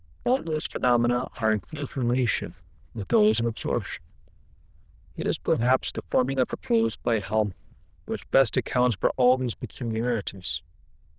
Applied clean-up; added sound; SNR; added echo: neural diffusion model UNIVERSE++.